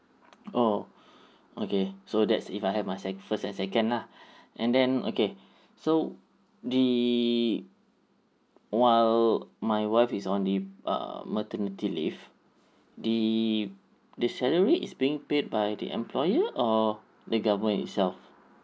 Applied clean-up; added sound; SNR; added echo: none; none; none; none.